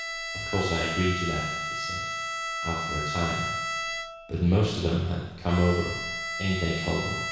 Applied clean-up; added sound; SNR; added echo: none; Bowed string instrument; 4 dB; reverberation time 1.1 s.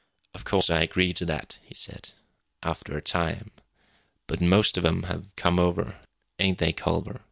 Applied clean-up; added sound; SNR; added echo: none; none; none; none.